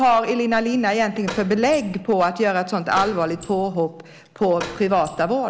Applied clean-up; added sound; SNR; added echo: none; Door; 14 dB; none.